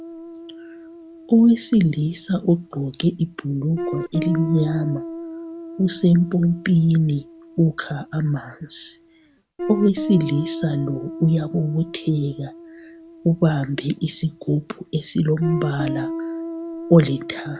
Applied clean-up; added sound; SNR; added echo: none; Guitar; 11 dB; none.